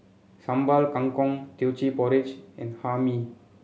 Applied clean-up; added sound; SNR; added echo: none; none; none; none.